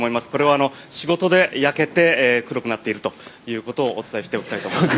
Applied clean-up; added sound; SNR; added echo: none; none; none; none.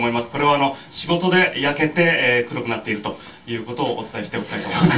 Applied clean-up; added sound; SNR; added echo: none; none; none; reverberation time 0.2 s.